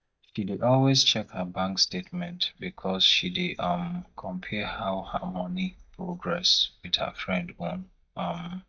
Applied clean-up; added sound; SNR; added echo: neural mask model DeepFilterNet 3.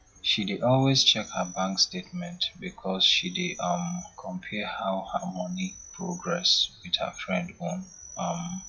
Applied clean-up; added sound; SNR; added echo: classical method WPE with log-MMSE.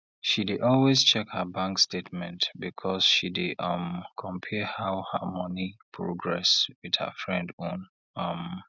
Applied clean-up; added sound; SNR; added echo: none; none; none; none.